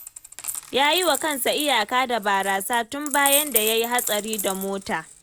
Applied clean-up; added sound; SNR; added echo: none; Coin (dropping); 7 dB; none.